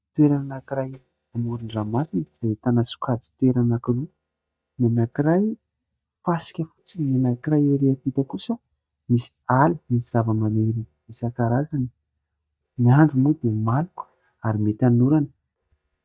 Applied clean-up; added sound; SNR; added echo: neural mask model DeepFilterNet 3.